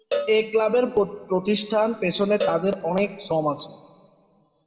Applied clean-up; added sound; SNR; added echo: none; Cowbell; 10 dB; reverberation time 1.1 s.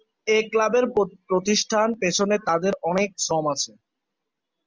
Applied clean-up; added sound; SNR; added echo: none; none; none; none.